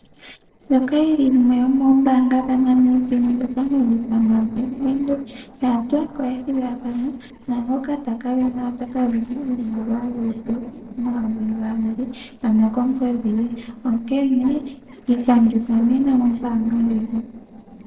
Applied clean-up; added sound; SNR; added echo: neural separator model SepFormer DNS4.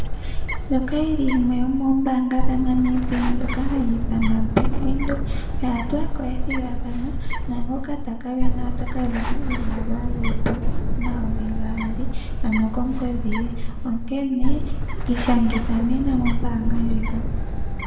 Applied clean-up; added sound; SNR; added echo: none; Bird; -3 dB; reverberation time 1.4 s.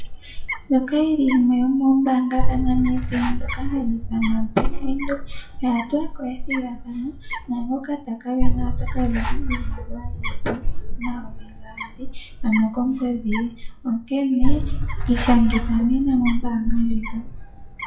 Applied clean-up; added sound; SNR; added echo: classical method WPE with log-MMSE.